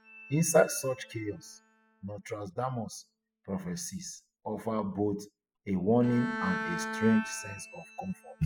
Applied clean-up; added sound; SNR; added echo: classical method spectral subtraction.